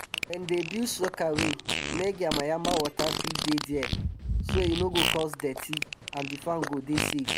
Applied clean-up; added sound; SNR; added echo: none; Fart; 1 dB; none.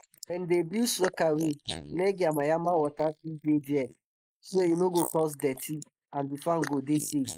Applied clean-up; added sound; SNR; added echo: neural mask model Resemble Enhance denoiser.